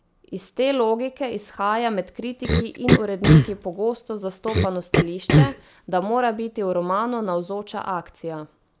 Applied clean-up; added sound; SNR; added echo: none; Cough; -5 dB; none.